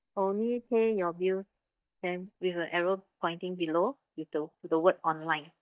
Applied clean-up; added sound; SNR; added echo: neural mask model DeepFilterNet 3.